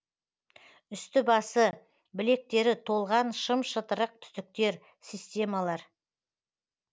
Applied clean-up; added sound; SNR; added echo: none; none; none; none.